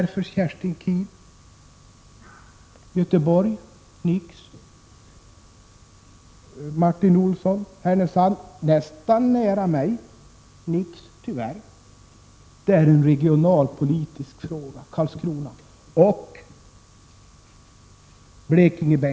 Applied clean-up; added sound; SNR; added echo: none; none; none; none.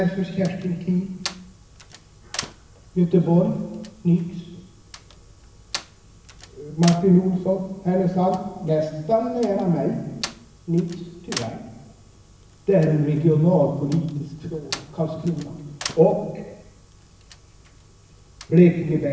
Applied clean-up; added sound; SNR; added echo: none; Slam; 18 dB; reverberation time 1.1 s.